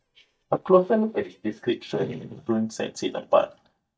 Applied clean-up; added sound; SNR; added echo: neural mask model DeepFilterNet 3.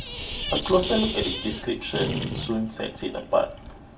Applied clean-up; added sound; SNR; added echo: none; Sink (filling or washing); 2 dB; reverberation time 0.2 s.